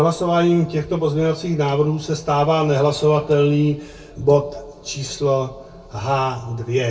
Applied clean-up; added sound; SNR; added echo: none; none; none; reverberation time 0.2 s.